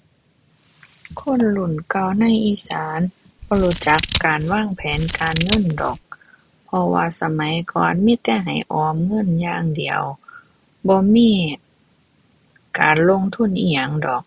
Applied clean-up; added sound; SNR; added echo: none; Scissors; 8 dB; none.